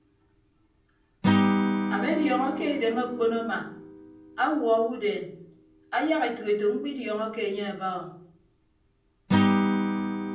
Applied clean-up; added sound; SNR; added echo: none; Acoustic guitar / Strum; 0 dB; reverberation time 0.6 s.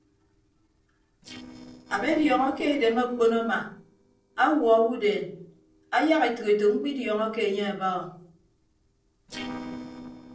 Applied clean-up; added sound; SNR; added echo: neural separator model SepFormer DNS4.